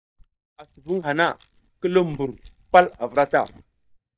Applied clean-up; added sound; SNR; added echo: neural mask model DeepFilterNet 3.